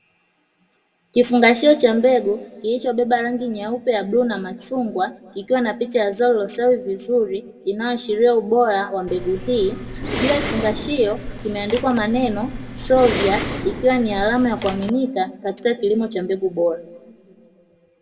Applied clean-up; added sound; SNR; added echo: none; Respiratory sounds; 8 dB; reverberation time 1.2 s.